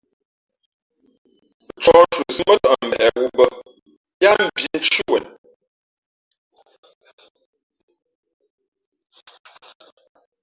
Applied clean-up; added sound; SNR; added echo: none; none; none; none.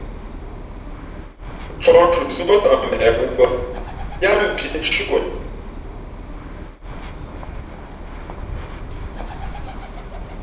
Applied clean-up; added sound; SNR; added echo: none; Bird; 9 dB; reverberation time 0.7 s.